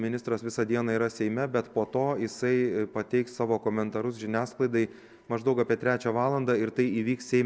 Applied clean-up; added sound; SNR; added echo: none; none; none; none.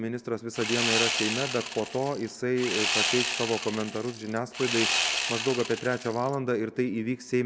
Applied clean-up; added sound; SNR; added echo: none; Sawing; 1 dB; none.